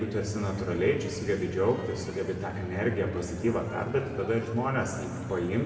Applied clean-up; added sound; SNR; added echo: none; Crowd; 18 dB; reverberation time 2.2 s.